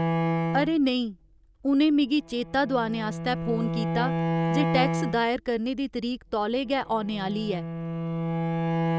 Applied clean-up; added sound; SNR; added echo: none; Bowed string instrument; 2 dB; none.